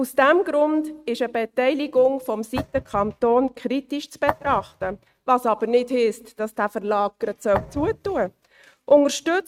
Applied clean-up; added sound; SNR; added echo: neural mask model RNNoise.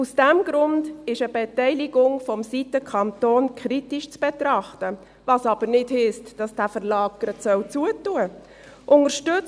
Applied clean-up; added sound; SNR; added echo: none; none; none; none.